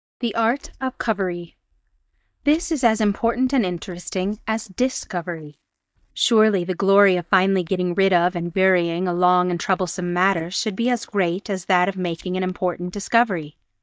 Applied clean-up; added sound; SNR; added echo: neural mask model DeepFilterNet 3.